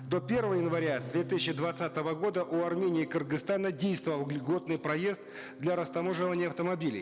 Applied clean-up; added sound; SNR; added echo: none; Organ; 14 dB; none.